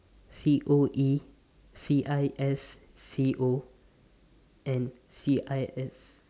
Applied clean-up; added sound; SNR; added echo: none; none; none; none.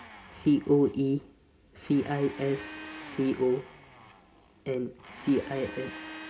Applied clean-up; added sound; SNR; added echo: none; Domestic sounds, home sounds; 16 dB; reverberation time 0.3 s.